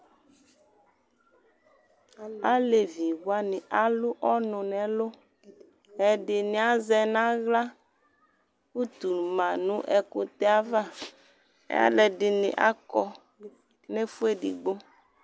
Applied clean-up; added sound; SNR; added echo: none; none; none; none.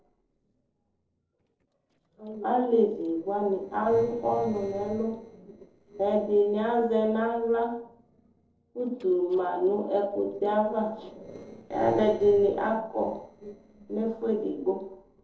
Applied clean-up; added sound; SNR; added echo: neural separator model SepFormer DNS4.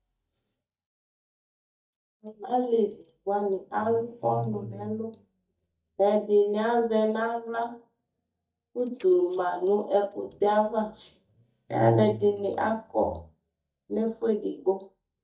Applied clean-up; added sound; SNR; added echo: neural mask model DeepFilterNet 3.